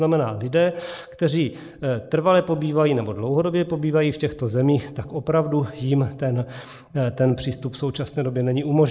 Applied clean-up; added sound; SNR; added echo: neural mask model Resemble Enhance denoiser.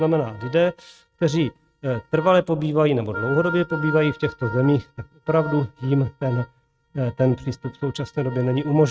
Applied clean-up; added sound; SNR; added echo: neural mask model RNNoise.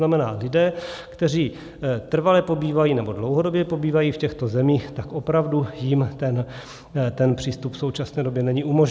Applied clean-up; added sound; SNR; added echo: none; none; none; none.